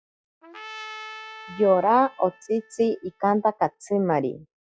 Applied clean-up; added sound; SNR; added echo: classical method log-MMSE.